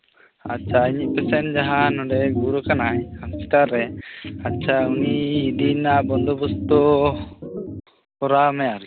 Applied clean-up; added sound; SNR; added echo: none; Organ; 5 dB; none.